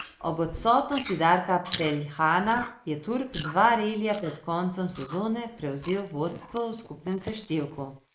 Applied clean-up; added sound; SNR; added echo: neural mask model Resemble Enhance denoiser.